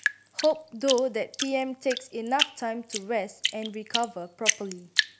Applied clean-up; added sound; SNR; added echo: none; Drip; 2 dB; none.